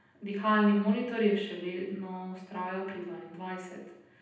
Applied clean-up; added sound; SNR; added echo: none; none; none; reverberation time 0.9 s.